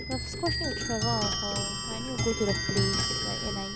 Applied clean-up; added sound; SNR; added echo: none; Clock; -3 dB; none.